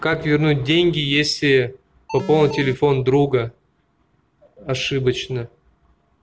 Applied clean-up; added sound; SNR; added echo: none; Alarm; 11 dB; none.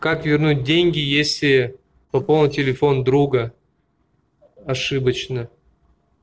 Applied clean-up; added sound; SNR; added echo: neural separator model SepFormer DNS4.